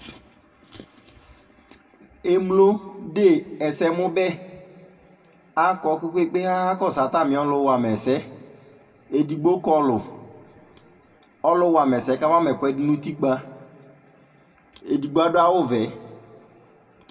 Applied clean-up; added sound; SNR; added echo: none; none; none; reverberation time 1.0 s.